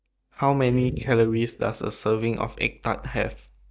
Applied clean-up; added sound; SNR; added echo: neural mask model DeepFilterNet 3.